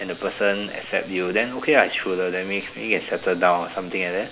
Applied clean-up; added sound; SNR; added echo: none; none; none; none.